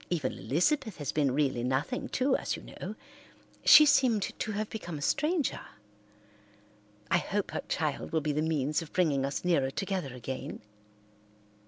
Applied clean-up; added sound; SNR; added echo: none; none; none; none.